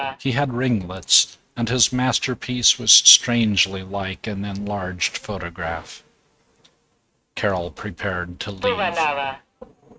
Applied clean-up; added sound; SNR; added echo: neural mask model RNNoise.